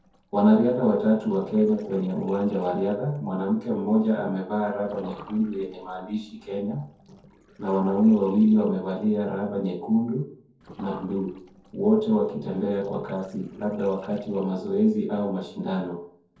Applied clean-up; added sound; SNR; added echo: neural separator model SepFormer DNS4.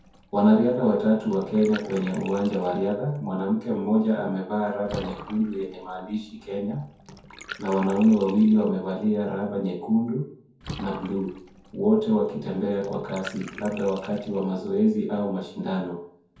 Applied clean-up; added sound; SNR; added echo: none; Bathtub (filling or washing) / Water; 20 dB; reverberation time 0.6 s.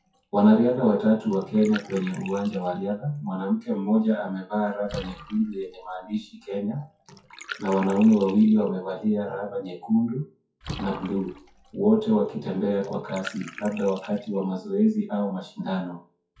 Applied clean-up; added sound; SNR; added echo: classical method WPE with log-MMSE.